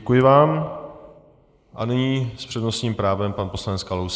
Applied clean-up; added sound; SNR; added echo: neural mask model Resemble Enhance denoiser.